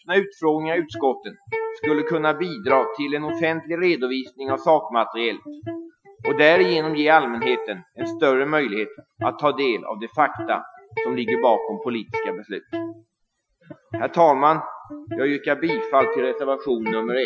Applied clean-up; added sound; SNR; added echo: classical method Wiener filter.